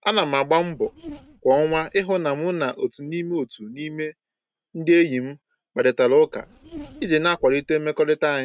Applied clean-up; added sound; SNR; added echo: neural mask model RNNoise.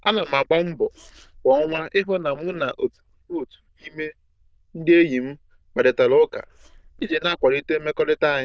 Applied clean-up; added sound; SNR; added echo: neural diffusion model UNIVERSE++.